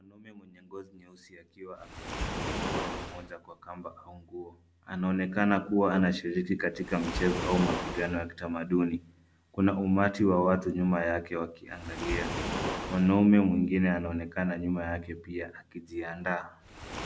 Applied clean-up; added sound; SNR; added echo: none; Waves, surf; 10 dB; none.